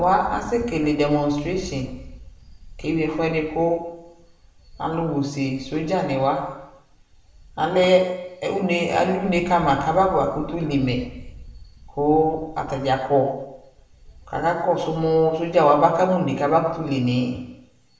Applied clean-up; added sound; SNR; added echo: none; Wind; 20 dB; reverberation time 0.8 s.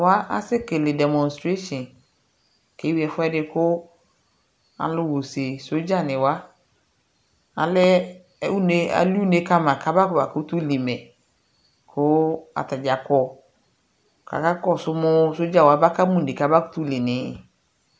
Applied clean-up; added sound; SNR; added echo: none; none; none; none.